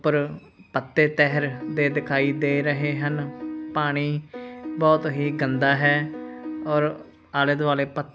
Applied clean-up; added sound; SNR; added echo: none; Piano; 10 dB; none.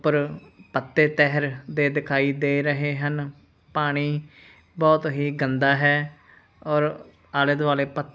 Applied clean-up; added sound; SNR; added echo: none; none; none; none.